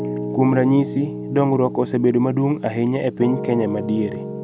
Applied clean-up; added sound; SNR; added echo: none; Piano; 9 dB; none.